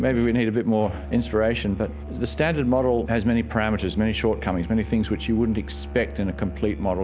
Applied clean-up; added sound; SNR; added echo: none; Musical instrument; 11 dB; none.